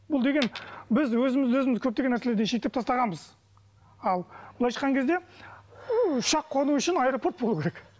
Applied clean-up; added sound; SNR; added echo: none; Coin (dropping); 15 dB; none.